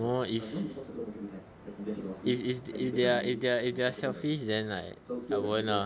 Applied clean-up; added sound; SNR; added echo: none; none; none; none.